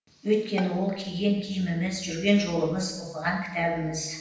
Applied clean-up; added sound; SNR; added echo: none; Bowed string instrument; 18 dB; reverberation time 0.9 s.